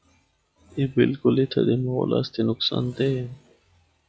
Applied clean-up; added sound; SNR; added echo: classical method log-MMSE.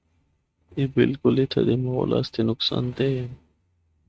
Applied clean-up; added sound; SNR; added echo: neural mask model RNNoise.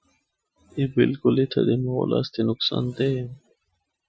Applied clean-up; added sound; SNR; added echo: classical method Wiener filter.